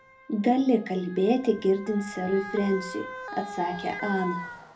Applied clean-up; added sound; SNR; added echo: none; Motor vehicle (road) / Siren; 12 dB; reverberation time 0.3 s.